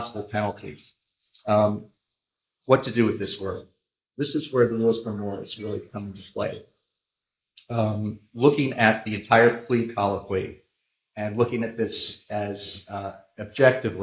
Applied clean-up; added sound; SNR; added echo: neural mask model Resemble Enhance denoiser.